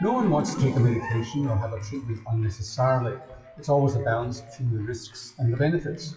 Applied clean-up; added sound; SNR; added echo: classical method WPE with log-MMSE.